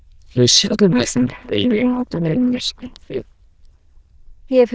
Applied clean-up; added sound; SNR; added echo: neural diffusion model UNIVERSE++.